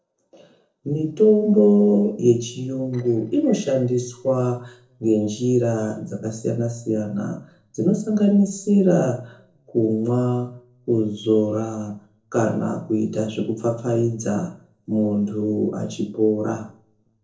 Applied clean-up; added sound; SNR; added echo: neural separator model SepFormer DNS4.